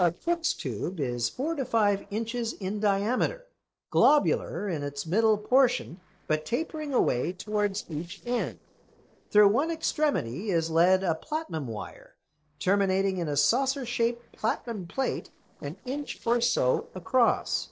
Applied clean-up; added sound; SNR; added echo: neural separator model SepFormer DNS4.